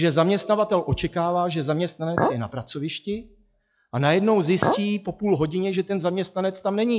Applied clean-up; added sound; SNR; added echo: classical method log-MMSE.